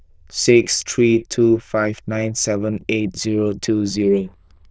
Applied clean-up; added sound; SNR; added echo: neural diffusion model UNIVERSE++.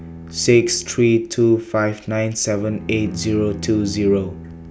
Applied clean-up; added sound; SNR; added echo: none; Bowed string instrument; 15 dB; none.